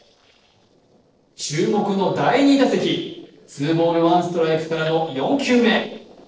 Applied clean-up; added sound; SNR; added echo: neural separator model SepFormer DNS4.